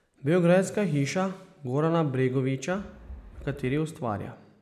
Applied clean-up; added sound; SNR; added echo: none; Wind; 18 dB; none.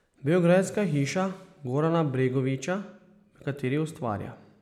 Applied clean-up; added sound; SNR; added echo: none; none; none; none.